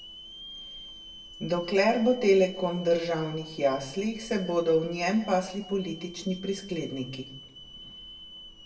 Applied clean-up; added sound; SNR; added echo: none; Hiss / Alarm; 18 dB; reverberation time 0.7 s.